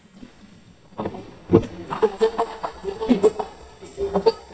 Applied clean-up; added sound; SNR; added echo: neural mask model DeepFilterNet 3.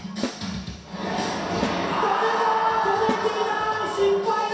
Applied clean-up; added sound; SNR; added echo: none; Snare drum; 13 dB; reverberation time 0.7 s.